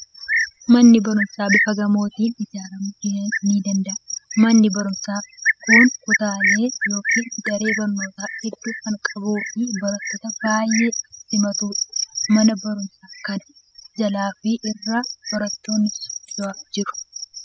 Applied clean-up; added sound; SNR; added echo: classical method spectral subtraction.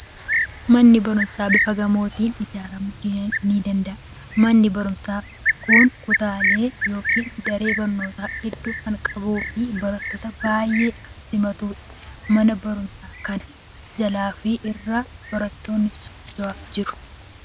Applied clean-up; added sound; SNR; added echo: none; Cricket; 1 dB; none.